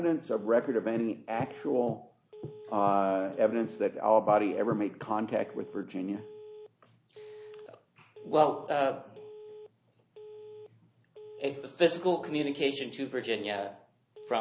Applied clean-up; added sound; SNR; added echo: none; Telephone; 19 dB; none.